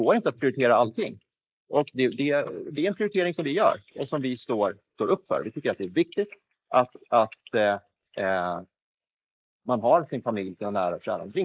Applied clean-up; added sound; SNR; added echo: neural mask model Resemble Enhance denoiser.